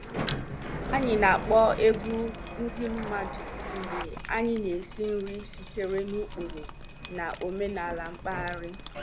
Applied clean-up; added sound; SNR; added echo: none; Drip + Sliding door; 6 dB; none.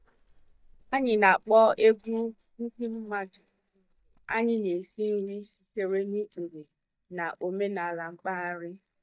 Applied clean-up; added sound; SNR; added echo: neural mask model DeepFilterNet 3.